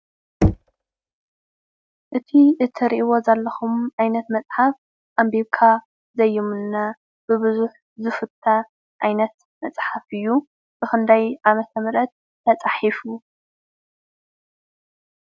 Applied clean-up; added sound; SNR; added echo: neural mask model RNNoise.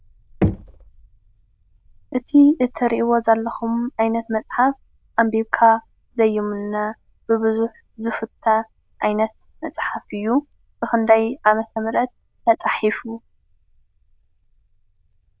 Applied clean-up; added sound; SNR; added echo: neural diffusion model UNIVERSE++.